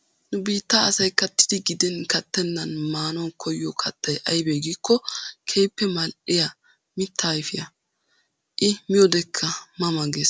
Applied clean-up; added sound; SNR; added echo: none; none; none; none.